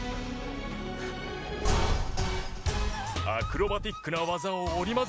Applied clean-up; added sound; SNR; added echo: none; none; none; none.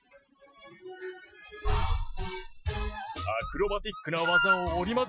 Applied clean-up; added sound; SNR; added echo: classical method Wiener filter.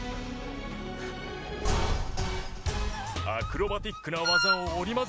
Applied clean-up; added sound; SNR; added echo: none; Wind instrument, woodwind instrument; -4 dB; none.